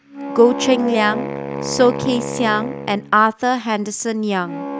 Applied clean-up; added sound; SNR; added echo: none; Wind instrument, woodwind instrument; 8 dB; none.